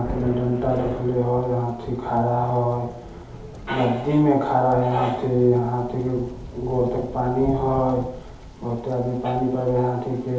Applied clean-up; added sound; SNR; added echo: none; Thunder; 15 dB; reverberation time 2.2 s.